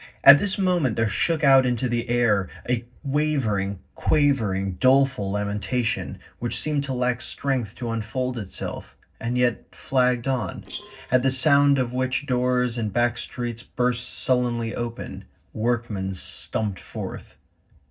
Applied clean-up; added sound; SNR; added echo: neural separator model SepFormer DNS4.